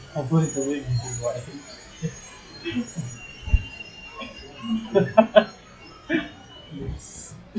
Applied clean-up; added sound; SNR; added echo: classical method WPE with log-MMSE.